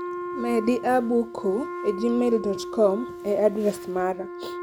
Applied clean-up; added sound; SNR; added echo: none; Wind instrument, woodwind instrument; 9 dB; none.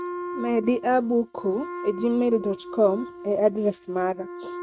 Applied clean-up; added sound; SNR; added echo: neural mask model RNNoise.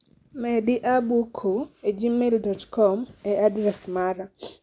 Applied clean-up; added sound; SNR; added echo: none; none; none; none.